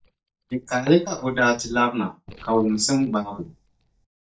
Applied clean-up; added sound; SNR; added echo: neural mask model DeepFilterNet 3.